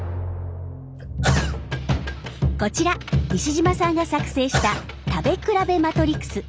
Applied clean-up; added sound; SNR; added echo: none; Sneeze / Cough; 11 dB; none.